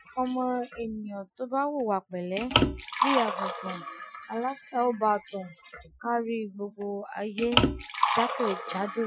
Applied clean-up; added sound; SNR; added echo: classical method Wiener filter.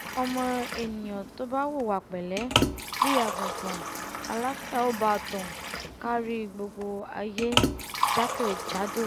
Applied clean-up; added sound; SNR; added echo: none; Liquid; 1 dB; none.